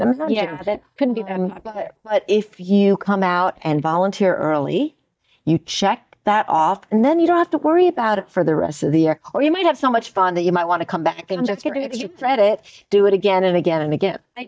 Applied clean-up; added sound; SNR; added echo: neural mask model DeepFilterNet 3.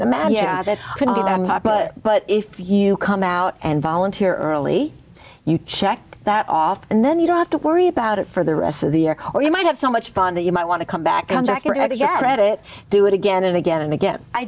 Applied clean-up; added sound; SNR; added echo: none; none; none; none.